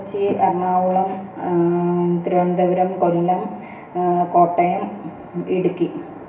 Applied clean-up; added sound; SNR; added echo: none; none; none; reverberation time 1.0 s.